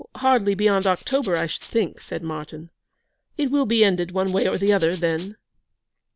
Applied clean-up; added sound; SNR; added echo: none; Rattle (instrument); 5 dB; none.